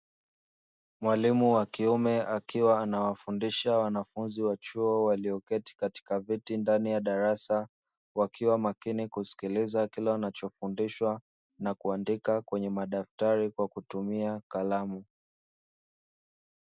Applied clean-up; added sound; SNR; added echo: none; none; none; none.